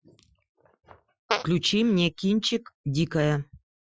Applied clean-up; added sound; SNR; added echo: classical method Wiener filter.